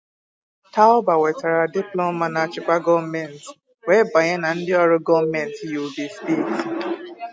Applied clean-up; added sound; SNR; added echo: none; none; none; none.